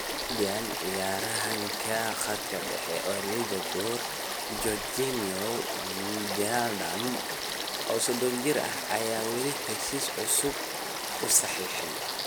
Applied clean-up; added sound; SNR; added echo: none; Stream / Frog; 2 dB; none.